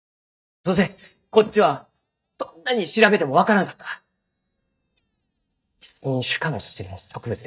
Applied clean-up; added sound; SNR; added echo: neural mask model DeepFilterNet 3.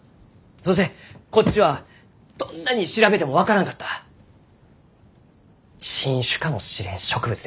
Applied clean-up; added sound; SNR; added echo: none; none; none; none.